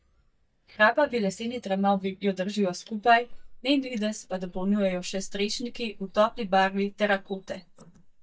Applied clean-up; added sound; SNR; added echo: neural mask model DeepFilterNet 3.